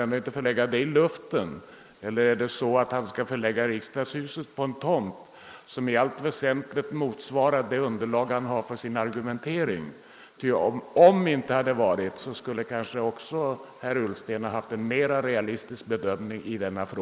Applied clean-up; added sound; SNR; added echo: neural mask model Resemble Enhance denoiser.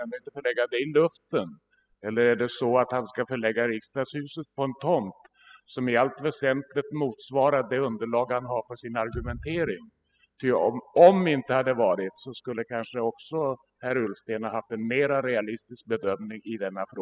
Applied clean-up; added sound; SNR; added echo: classical method spectral subtraction.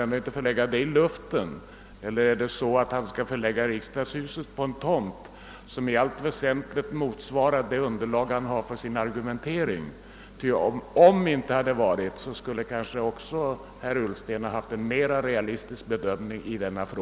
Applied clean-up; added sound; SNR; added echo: none; none; none; none.